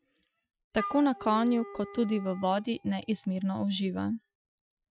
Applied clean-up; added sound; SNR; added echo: classical method Wiener filter.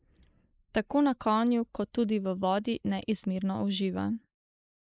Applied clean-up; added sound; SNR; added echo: neural mask model Resemble Enhance denoiser.